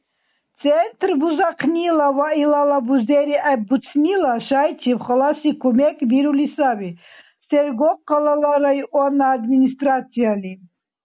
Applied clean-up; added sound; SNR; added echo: none; none; none; none.